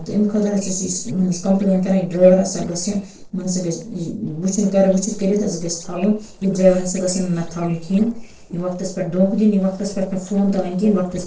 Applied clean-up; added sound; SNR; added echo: neural separator model SepFormer DNS4.